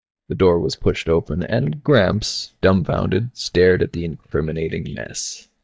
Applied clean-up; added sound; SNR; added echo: neural mask model DeepFilterNet 3.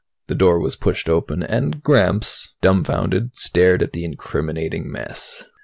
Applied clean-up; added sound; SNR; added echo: none; none; none; none.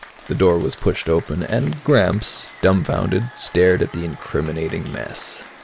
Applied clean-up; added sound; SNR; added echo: none; Applause / Crowd; 20 dB; none.